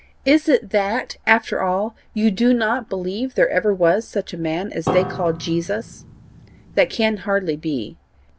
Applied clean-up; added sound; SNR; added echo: none; Piano; 9 dB; none.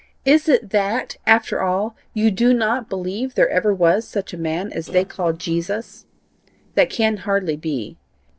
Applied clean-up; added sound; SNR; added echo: neural separator model SepFormer DNS4.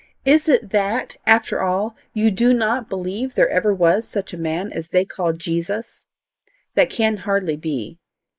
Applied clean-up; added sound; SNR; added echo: neural mask model Resemble Enhance denoiser.